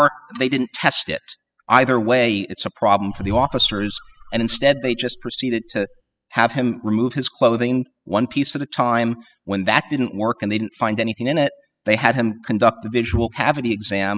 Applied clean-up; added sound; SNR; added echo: classical method spectral subtraction.